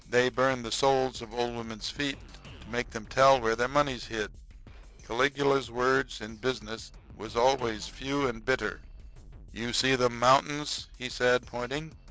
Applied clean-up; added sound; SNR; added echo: none; Drum kit; 19 dB; none.